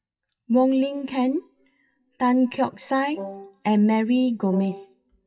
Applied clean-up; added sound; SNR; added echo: classical method WPE with log-MMSE.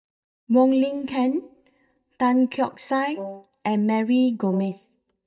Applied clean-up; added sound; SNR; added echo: neural mask model DeepFilterNet 3.